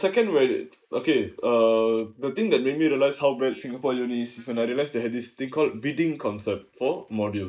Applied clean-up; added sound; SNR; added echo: neural mask model Resemble Enhance denoiser.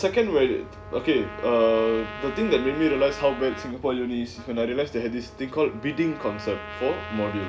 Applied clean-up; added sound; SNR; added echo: none; Trumpet; 14 dB; none.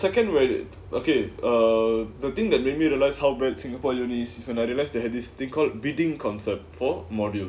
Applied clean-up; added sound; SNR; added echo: none; none; none; none.